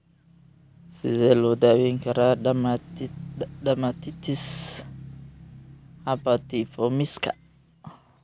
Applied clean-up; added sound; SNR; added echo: none; Motorcycle / Engine; 18 dB; none.